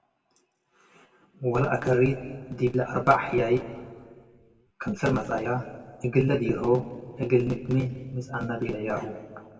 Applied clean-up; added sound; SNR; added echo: none; none; none; reverberation time 1.8 s.